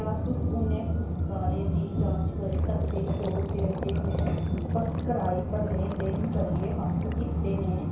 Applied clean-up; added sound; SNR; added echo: none; Gurgling; 16 dB; reverberation time 0.6 s.